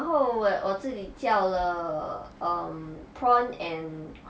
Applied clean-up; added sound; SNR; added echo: none; none; none; none.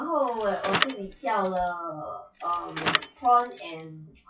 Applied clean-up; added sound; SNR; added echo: classical method WPE with log-MMSE.